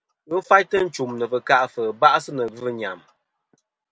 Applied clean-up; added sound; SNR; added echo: none; none; none; none.